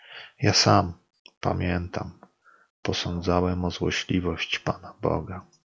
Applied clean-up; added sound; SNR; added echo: none; none; none; none.